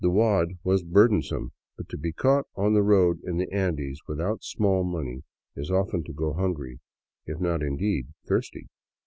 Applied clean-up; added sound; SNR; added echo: none; none; none; none.